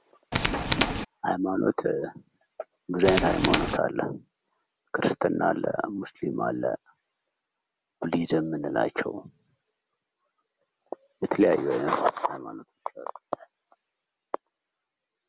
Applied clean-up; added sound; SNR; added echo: none; Tools; -3 dB; none.